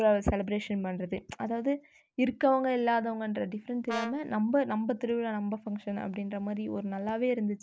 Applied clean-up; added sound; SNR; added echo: none; Brass instrument; 6 dB; none.